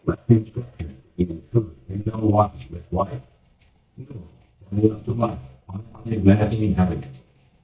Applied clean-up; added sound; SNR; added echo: neural mask model DeepFilterNet 3.